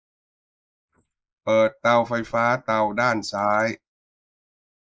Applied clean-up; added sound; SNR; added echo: neural mask model Resemble Enhance denoiser.